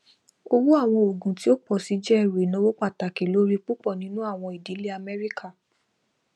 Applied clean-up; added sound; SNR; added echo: none; none; none; none.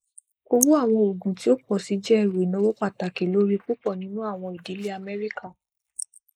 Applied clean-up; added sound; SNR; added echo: neural mask model Resemble Enhance denoiser.